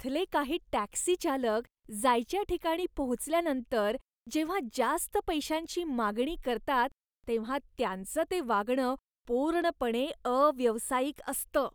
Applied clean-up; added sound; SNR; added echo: none; none; none; none.